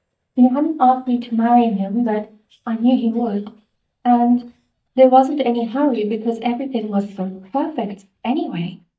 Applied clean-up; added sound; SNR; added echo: neural mask model DeepFilterNet 3.